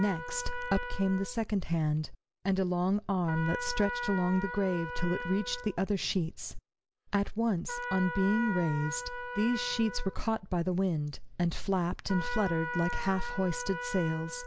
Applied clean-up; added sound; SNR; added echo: none; Trumpet; 9 dB; none.